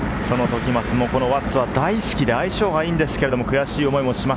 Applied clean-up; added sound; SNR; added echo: none; Gong; 16 dB; none.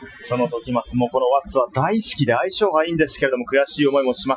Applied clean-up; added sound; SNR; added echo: classical method Wiener filter.